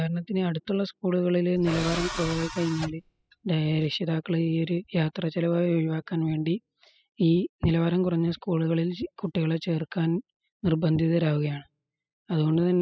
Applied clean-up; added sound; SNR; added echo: classical method spectral subtraction.